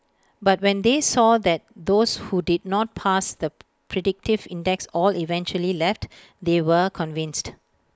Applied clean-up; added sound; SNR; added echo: none; none; none; none.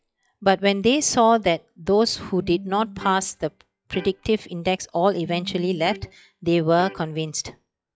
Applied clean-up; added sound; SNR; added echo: classical method log-MMSE.